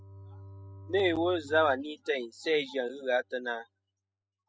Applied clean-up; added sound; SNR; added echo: classical method spectral subtraction.